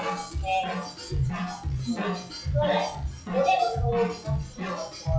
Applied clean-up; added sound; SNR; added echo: classical method log-MMSE.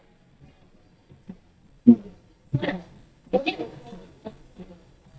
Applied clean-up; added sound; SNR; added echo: neural mask model DeepFilterNet 3.